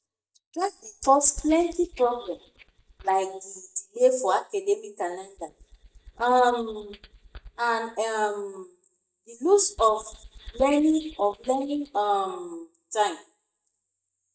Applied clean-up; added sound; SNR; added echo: neural mask model DeepFilterNet 3.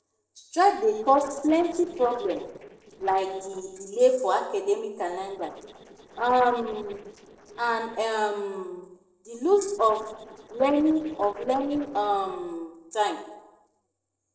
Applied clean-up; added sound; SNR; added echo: neural separator model SepFormer DNS4.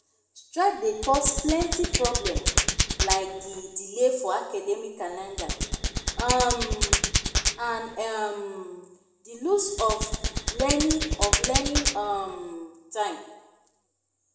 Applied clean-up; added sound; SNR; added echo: none; Hands; -1 dB; reverberation time 0.9 s.